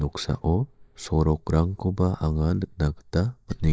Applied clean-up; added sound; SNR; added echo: neural mask model DeepFilterNet 3.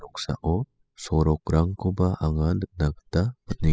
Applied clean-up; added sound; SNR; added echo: classical method spectral subtraction.